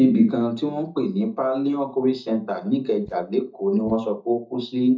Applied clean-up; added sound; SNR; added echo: neural mask model DeepFilterNet 3.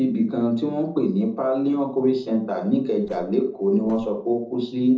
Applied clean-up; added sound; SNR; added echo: neural separator model SepFormer DNS4.